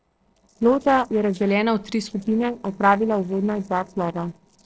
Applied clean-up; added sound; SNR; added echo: neural separator model SepFormer DNS4.